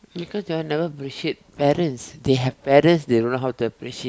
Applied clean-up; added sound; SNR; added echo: none; none; none; none.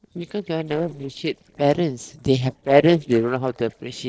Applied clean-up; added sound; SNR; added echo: neural separator model SepFormer DNS4.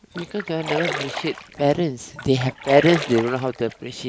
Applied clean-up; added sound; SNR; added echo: none; Splash, splatter; 9 dB; none.